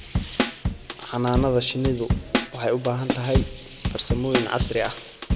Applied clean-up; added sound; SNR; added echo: none; Drum kit; 1 dB; none.